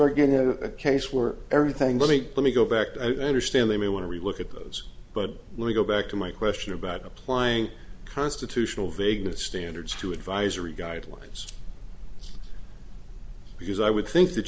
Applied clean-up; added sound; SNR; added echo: none; none; none; none.